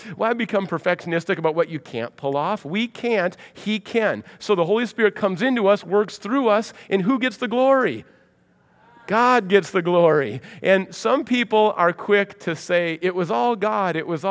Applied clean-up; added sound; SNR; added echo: none; none; none; none.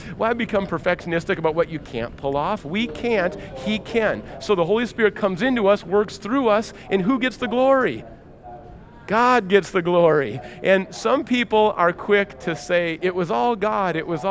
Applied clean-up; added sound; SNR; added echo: none; Subway, metro, underground; 18 dB; none.